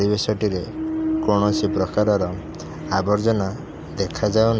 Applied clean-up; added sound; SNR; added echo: none; none; none; none.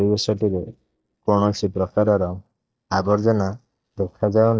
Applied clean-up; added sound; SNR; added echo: neural mask model DeepFilterNet 3.